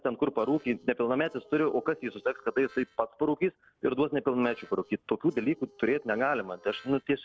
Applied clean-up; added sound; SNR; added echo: neural separator model SepFormer DNS4.